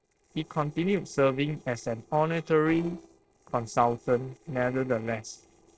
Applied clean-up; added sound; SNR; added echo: neural separator model SepFormer DNS4.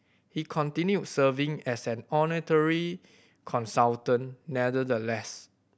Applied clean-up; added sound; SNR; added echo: none; none; none; none.